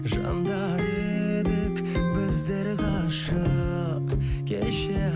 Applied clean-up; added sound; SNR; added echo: none; Thump, thud; 17 dB; none.